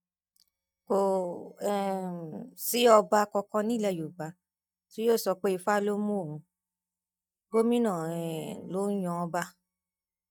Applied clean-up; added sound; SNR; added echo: neural mask model DeepFilterNet 3.